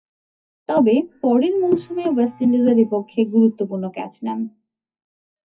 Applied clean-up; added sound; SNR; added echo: classical method WPE with log-MMSE.